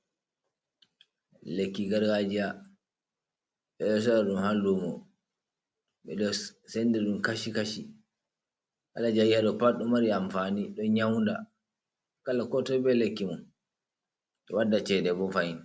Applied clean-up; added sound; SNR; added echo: none; none; none; none.